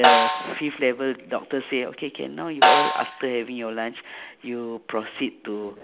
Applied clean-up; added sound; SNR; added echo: none; Snare drum; -3 dB; none.